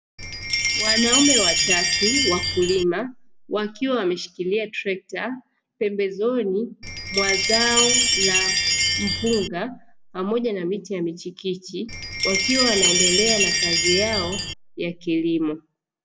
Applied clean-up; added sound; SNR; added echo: none; Chime; -2 dB; none.